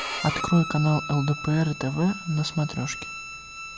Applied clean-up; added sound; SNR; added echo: none; Bowed string instrument; 10 dB; none.